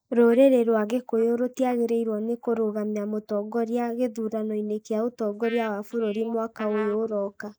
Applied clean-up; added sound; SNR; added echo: neural mask model Resemble Enhance denoiser.